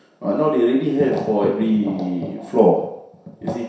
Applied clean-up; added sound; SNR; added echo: none; none; none; reverberation time 0.7 s.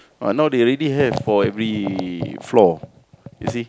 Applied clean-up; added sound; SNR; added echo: none; none; none; none.